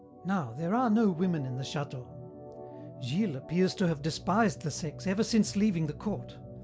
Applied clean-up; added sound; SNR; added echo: none; Organ; 15 dB; none.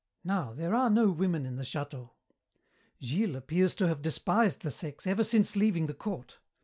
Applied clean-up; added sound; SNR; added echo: none; none; none; none.